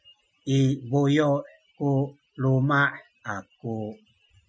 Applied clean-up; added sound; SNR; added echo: classical method Wiener filter.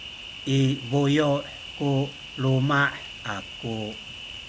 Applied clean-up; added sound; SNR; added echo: none; Cricket; 13 dB; none.